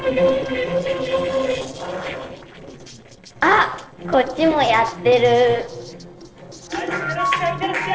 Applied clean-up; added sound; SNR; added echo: neural separator model SepFormer DNS4.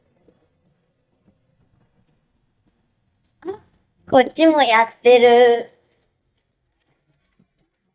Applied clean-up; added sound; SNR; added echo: neural mask model DeepFilterNet 3.